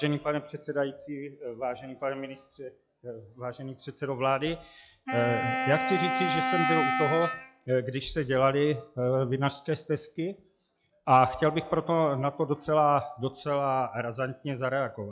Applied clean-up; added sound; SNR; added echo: classical method log-MMSE.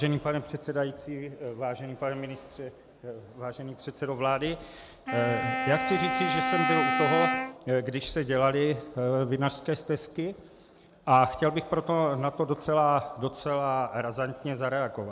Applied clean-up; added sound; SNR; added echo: none; Wind instrument, woodwind instrument; 0 dB; none.